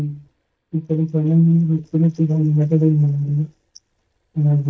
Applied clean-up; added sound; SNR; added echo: neural mask model DeepFilterNet 3.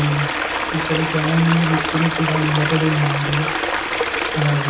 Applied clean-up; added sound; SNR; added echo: none; Stream; 0 dB; reverberation time 0.3 s.